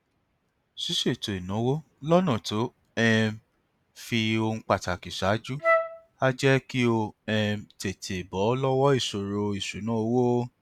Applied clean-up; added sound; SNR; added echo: none; Wind instrument, woodwind instrument; 1 dB; none.